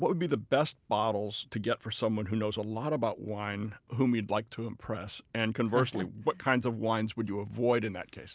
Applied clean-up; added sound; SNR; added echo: none; none; none; none.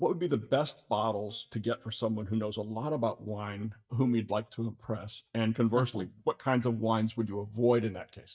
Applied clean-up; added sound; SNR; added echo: neural mask model DeepFilterNet 3.